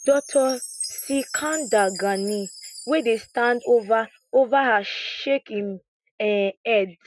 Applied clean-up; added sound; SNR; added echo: neural mask model RNNoise.